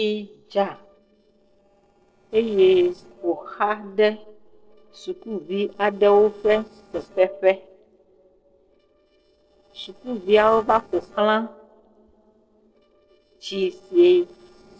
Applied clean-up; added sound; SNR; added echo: neural separator model SepFormer DNS4.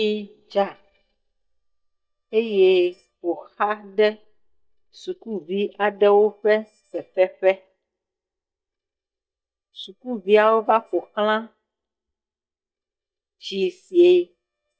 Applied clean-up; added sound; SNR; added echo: neural mask model DeepFilterNet 3.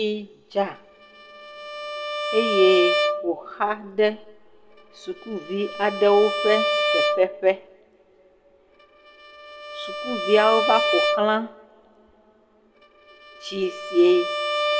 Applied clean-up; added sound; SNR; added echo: none; Bowed string instrument; 3 dB; reverberation time 2.0 s.